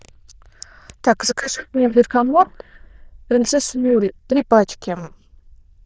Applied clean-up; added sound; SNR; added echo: neural diffusion model UNIVERSE++.